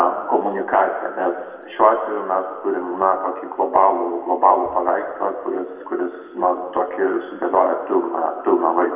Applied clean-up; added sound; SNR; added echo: none; none; none; reverberation time 1.9 s.